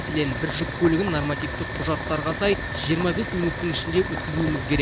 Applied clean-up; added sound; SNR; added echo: none; Boiling; -1 dB; none.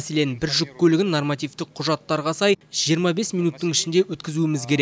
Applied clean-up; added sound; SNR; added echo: none; none; none; none.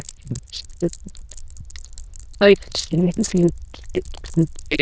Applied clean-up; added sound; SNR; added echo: neural diffusion model UNIVERSE++.